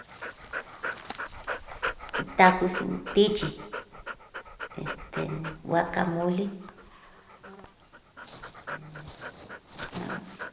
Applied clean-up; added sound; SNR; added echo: none; Dog; 8 dB; reverberation time 0.8 s.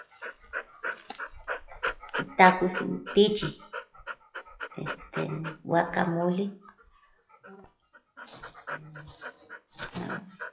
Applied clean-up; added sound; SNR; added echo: classical method WPE with log-MMSE.